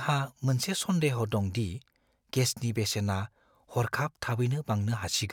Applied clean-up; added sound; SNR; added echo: none; none; none; none.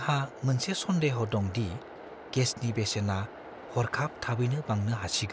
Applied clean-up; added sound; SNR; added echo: none; Train; 15 dB; none.